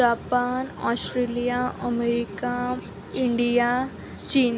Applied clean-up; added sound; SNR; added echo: none; none; none; none.